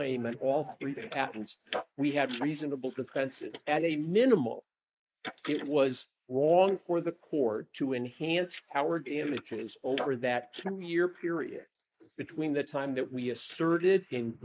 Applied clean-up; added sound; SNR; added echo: neural mask model Resemble Enhance denoiser.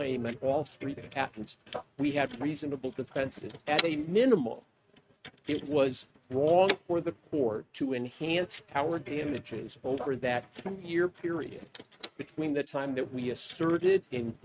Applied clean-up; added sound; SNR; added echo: neural mask model RNNoise.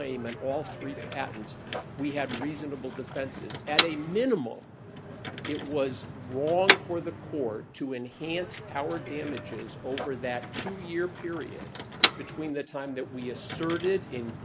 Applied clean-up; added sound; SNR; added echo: none; Motor vehicle (road); 2 dB; none.